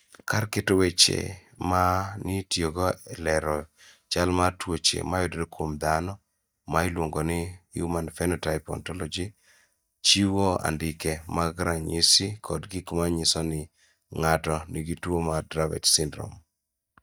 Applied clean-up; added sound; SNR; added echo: neural mask model DeepFilterNet 3.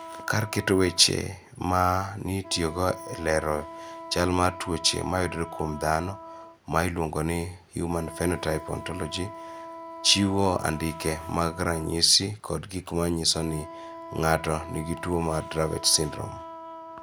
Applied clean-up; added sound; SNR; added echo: none; Wind instrument, woodwind instrument; 14 dB; none.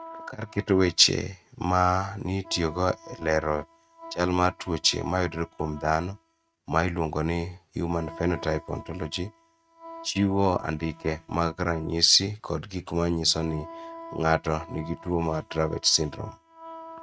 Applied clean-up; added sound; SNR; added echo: neural mask model RNNoise.